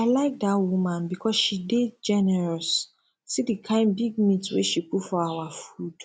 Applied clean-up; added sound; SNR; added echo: none; none; none; none.